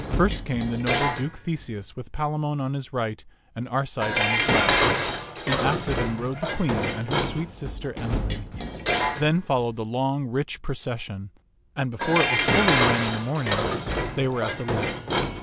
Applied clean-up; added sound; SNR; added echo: none; Dishes, pots, and pans; -1 dB; none.